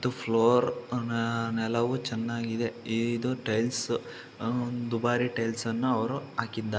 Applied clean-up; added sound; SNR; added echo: none; none; none; none.